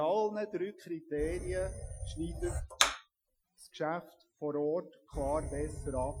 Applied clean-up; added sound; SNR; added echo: classical method Wiener filter.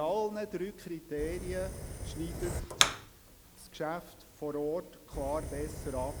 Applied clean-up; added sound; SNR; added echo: none; Fire; 1 dB; none.